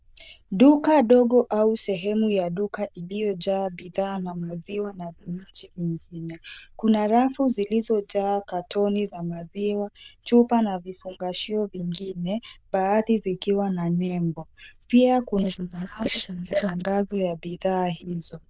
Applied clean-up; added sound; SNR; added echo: neural diffusion model UNIVERSE++.